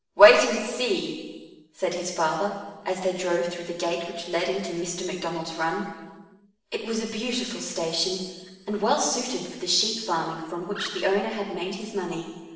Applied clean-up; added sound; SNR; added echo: neural separator model SepFormer DNS4.